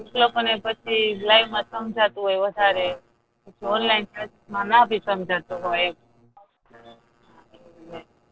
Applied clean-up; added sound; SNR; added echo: neural separator model SepFormer DNS4.